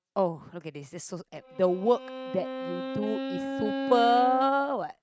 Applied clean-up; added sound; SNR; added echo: neural mask model RNNoise.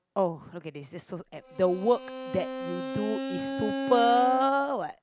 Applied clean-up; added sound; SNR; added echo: none; Bowed string instrument; 7 dB; none.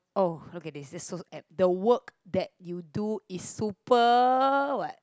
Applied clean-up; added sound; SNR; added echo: none; none; none; none.